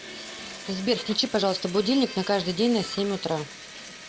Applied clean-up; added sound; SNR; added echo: none; Engine / Drill; 16 dB; none.